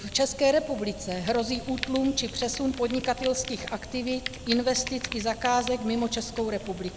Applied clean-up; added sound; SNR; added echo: none; Fire; 12 dB; none.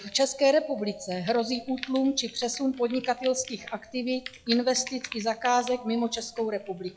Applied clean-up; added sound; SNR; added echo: classical method log-MMSE.